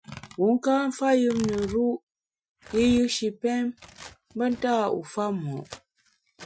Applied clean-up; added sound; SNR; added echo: classical method Wiener filter.